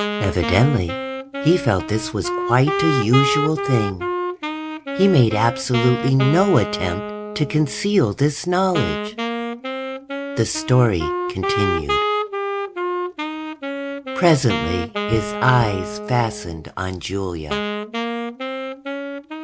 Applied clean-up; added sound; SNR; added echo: none; Wind instrument, woodwind instrument; 5 dB; none.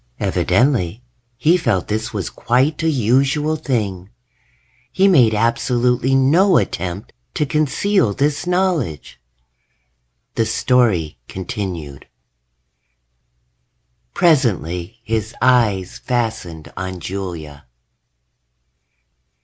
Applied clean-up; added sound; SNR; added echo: none; none; none; none.